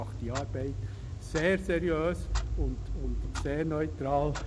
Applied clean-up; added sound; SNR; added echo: none; Clock; 2 dB; none.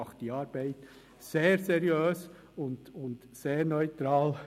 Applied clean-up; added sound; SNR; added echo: none; none; none; none.